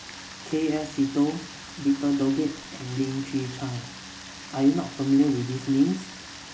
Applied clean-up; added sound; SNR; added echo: none; Rain; 15 dB; reverberation time 0.4 s.